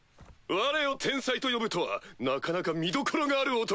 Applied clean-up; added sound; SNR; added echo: none; none; none; none.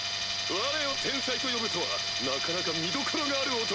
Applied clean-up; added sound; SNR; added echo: none; Tools; -2 dB; none.